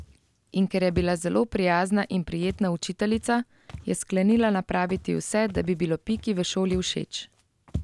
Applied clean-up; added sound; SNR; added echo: none; Walk, footsteps; 16 dB; none.